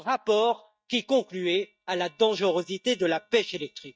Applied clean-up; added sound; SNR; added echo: neural mask model DeepFilterNet 3.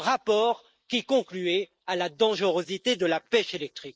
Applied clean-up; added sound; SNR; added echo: neural mask model Resemble Enhance denoiser.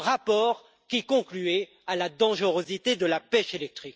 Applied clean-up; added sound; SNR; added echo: none; none; none; none.